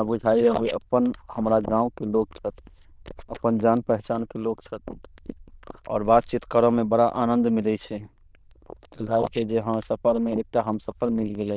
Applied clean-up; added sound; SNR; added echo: neural diffusion model UNIVERSE++.